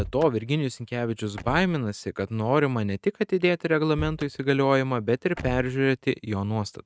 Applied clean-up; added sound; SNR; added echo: neural mask model RNNoise.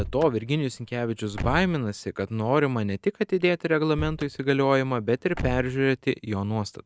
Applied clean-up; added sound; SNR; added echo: none; Slam / Car; 13 dB; none.